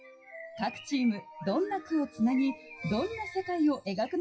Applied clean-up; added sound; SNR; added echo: classical method WPE with log-MMSE.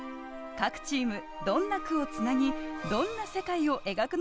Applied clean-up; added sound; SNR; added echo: none; none; none; none.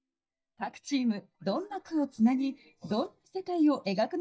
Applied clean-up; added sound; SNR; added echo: neural mask model DeepFilterNet 3.